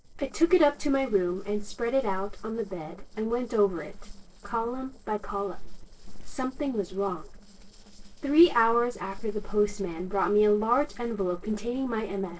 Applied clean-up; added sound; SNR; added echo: neural separator model SepFormer DNS4.